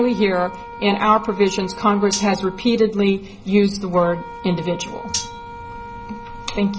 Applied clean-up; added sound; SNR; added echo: none; Wind instrument, woodwind instrument + Cutlery, silverware; 13 dB; none.